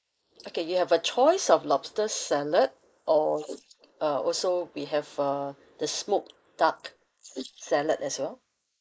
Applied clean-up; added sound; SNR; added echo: neural mask model Resemble Enhance denoiser.